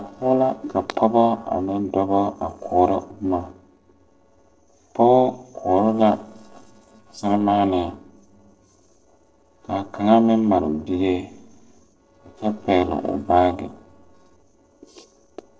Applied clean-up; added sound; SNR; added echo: neural separator model SepFormer DNS4.